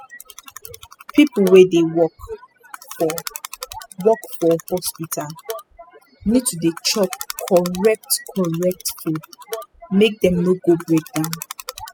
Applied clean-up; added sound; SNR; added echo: classical method spectral subtraction.